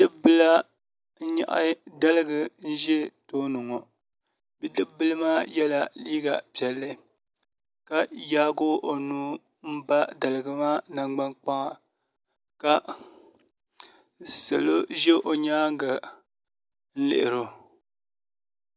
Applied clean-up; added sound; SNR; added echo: none; none; none; none.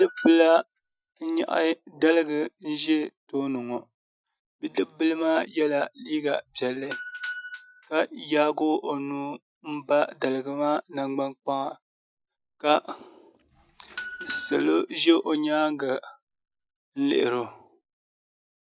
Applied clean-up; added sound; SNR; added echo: classical method Wiener filter.